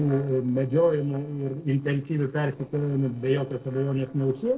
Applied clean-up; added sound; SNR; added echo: neural separator model SepFormer DNS4.